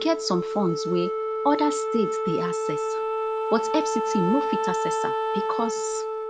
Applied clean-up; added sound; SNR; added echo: none; Wind instrument, woodwind instrument; -1 dB; none.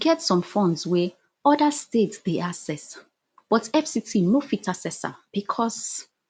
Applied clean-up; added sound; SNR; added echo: none; none; none; none.